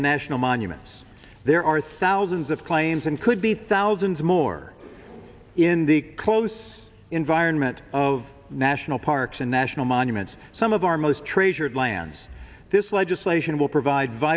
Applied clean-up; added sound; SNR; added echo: none; none; none; none.